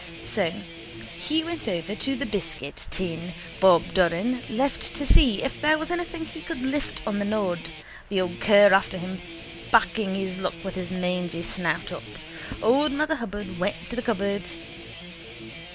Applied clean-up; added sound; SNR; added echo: none; Guitar; 15 dB; none.